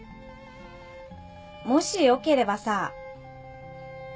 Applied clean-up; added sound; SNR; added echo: none; none; none; none.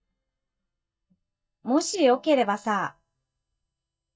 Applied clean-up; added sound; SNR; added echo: neural mask model DeepFilterNet 3.